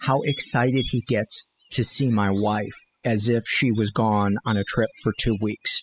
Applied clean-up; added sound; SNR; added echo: classical method spectral subtraction.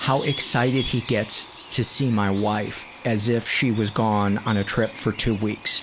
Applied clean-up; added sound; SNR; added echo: none; Bird; 16 dB; none.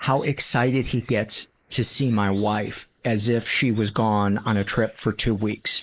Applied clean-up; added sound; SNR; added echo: neural mask model Resemble Enhance denoiser.